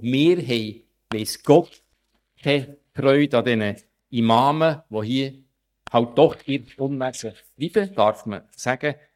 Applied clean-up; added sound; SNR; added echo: neural mask model DeepFilterNet 3.